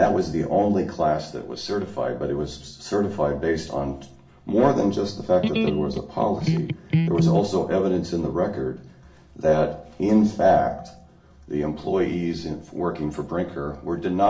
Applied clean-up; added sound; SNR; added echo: none; Electric guitar; -1 dB; reverberation time 0.4 s.